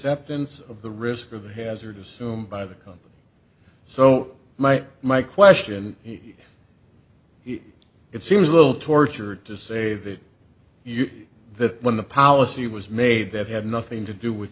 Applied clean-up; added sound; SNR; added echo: none; none; none; none.